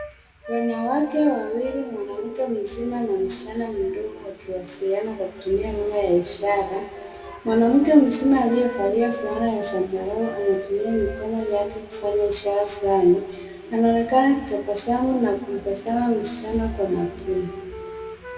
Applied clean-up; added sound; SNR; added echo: none; Wind instrument, woodwind instrument; 16 dB; reverberation time 1.8 s.